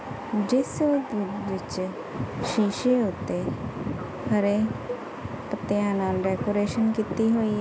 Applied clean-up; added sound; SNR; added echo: none; Cowbell + Alarm; 16 dB; none.